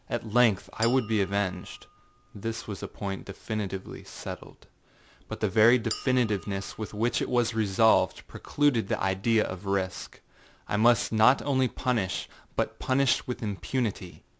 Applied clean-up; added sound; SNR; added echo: none; Chink, clink; 17 dB; none.